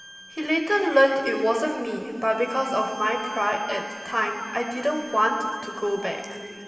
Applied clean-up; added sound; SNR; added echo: none; Bowed string instrument; 19 dB; reverberation time 2.9 s.